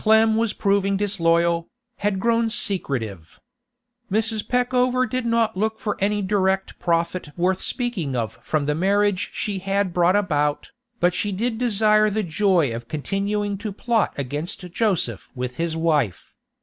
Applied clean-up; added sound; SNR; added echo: none; none; none; none.